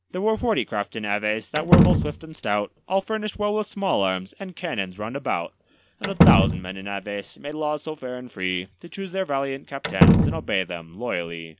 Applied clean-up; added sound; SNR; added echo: none; Slam; -4 dB; none.